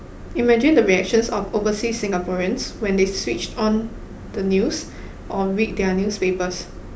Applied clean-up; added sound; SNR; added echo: none; none; none; none.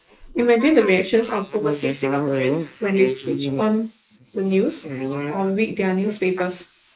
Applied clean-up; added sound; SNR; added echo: neural mask model Resemble Enhance denoiser.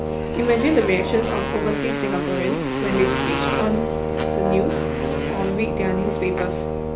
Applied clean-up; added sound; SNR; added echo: none; Motorcycle + Brass instrument; -1 dB; none.